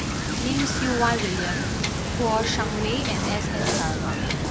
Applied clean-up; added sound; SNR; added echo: none; Wind / Boat, Water vehicle; -3 dB; none.